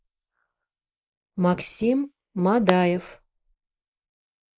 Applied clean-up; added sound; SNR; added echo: neural mask model Resemble Enhance denoiser.